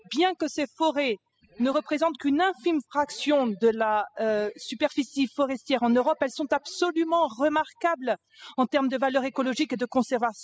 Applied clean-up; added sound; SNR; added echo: classical method spectral subtraction.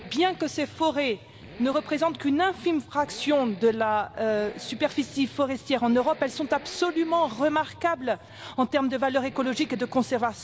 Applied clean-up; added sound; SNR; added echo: none; Accelerating, revving, vroom; 20 dB; none.